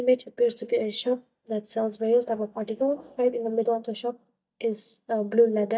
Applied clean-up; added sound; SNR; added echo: neural mask model DeepFilterNet 3.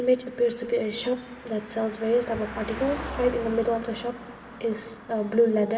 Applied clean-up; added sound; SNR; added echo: none; Car passing by; 14 dB; reverberation time 2.5 s.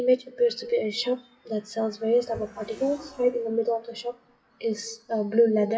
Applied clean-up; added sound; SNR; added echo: classical method WPE with log-MMSE.